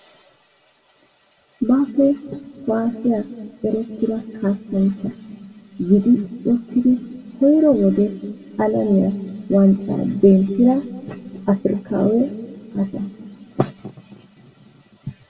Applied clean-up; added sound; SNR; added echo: none; none; none; reverberation time 2.2 s.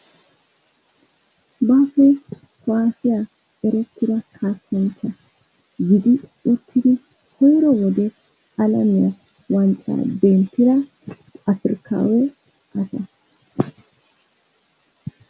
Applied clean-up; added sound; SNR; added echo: none; none; none; none.